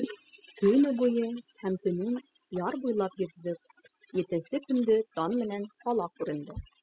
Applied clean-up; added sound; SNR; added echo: classical method spectral subtraction.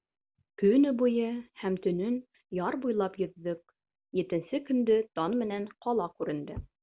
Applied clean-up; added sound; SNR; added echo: none; none; none; none.